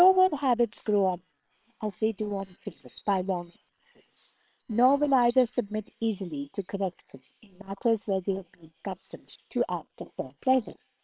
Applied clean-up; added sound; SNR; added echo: neural separator model SepFormer WHAM!.